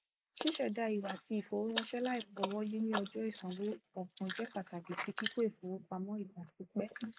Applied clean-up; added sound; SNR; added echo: neural mask model Resemble Enhance denoiser.